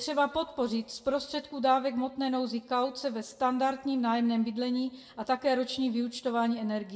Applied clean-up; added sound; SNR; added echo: none; none; none; reverberation time 0.5 s.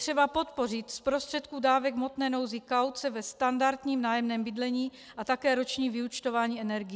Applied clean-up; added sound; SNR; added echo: none; none; none; none.